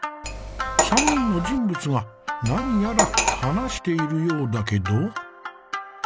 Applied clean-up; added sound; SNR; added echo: none; Cutlery, silverware; 0 dB; none.